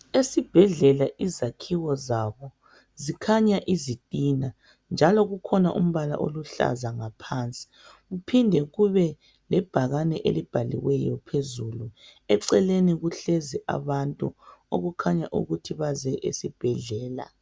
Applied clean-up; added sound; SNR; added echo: none; none; none; none.